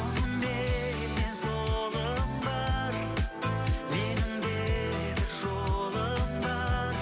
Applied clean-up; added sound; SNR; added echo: none; none; none; none.